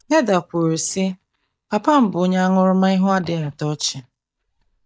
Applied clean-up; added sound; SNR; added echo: neural mask model DeepFilterNet 3.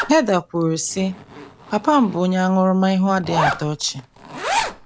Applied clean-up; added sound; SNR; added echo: none; Zipper (clothing); 8 dB; none.